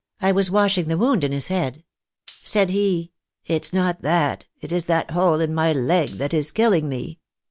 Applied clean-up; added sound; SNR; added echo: none; Tambourine; 12 dB; none.